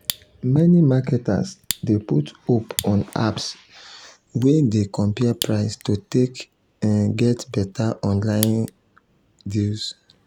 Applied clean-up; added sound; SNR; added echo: none; Fire; 16 dB; none.